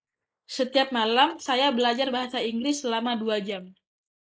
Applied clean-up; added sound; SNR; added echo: neural mask model Resemble Enhance denoiser.